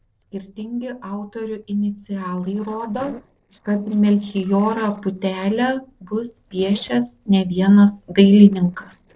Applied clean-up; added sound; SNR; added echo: neural separator model SepFormer DNS4.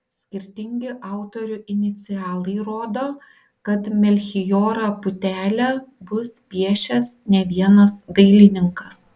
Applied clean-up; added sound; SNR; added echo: none; none; none; none.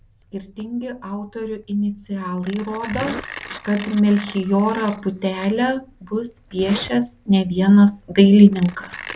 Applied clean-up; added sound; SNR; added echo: none; Mechanisms + Zipper (clothing); 18 dB; none.